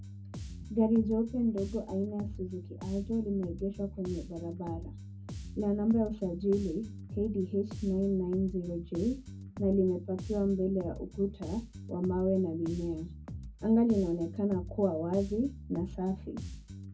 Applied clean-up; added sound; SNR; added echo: none; Bass guitar; 11 dB; reverberation time 0.4 s.